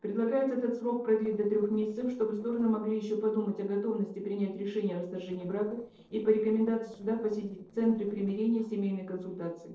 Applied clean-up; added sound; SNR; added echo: neural separator model SepFormer DNS4.